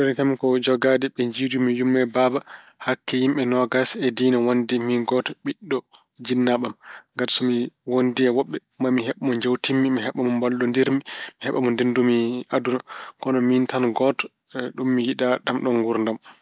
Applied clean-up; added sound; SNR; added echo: none; none; none; none.